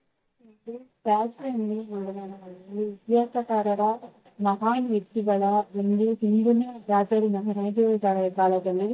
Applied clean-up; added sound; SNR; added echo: neural mask model DeepFilterNet 3.